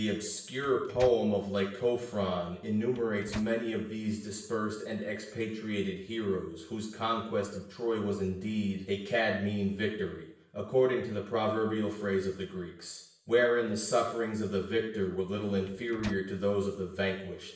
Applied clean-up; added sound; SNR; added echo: none; Microwave oven; 16 dB; reverberation time 0.6 s.